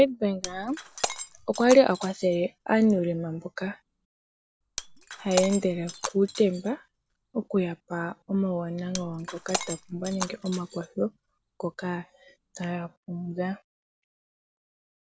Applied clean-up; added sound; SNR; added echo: none; Shatter; 11 dB; none.